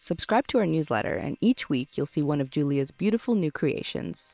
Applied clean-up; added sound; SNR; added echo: neural separator model SepFormer WHAM!.